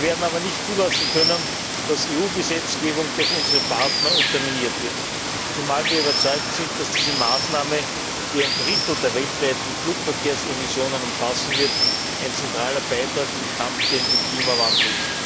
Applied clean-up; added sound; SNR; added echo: none; Water; -2 dB; none.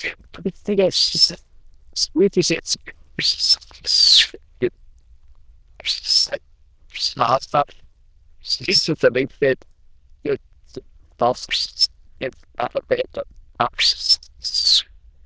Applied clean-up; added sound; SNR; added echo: neural diffusion model UNIVERSE++.